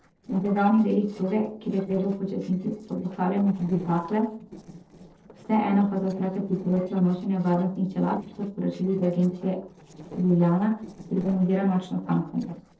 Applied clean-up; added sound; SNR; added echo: neural separator model SepFormer DNS4.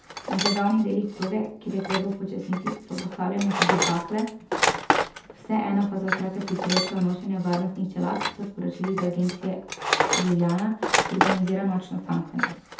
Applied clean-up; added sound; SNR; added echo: none; Tools; 2 dB; reverberation time 0.5 s.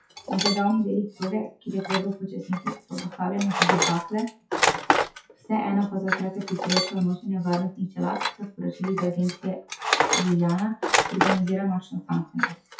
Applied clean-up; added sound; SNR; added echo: classical method WPE with log-MMSE.